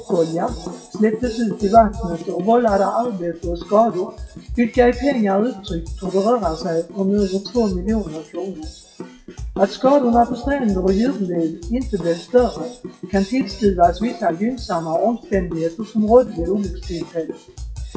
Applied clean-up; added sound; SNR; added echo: classical method WPE with log-MMSE.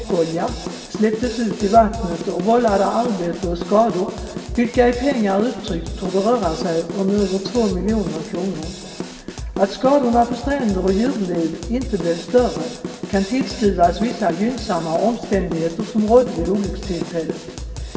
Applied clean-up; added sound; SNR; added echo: none; Drum kit; 11 dB; reverberation time 2.4 s.